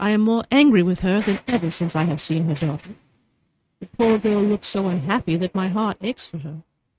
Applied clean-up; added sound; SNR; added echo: neural mask model RNNoise.